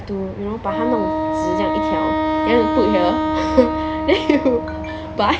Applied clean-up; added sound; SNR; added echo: none; Wind instrument, woodwind instrument; 1 dB; none.